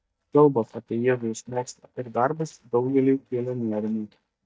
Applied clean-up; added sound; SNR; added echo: neural mask model DeepFilterNet 3.